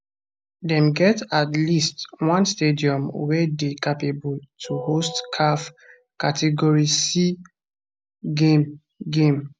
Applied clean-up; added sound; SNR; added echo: none; none; none; none.